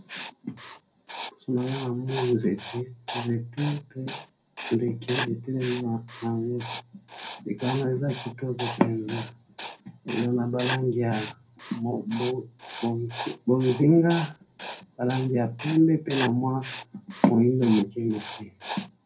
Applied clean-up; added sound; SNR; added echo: none; Writing; 12 dB; reverberation time 0.2 s.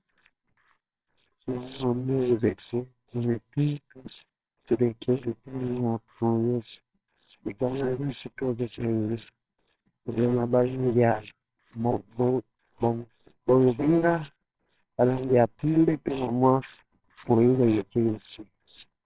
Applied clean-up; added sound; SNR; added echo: neural separator model SepFormer WHAMR!.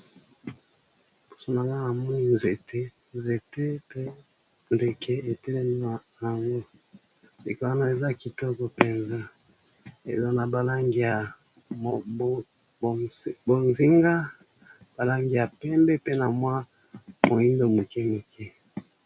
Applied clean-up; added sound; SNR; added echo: none; none; none; none.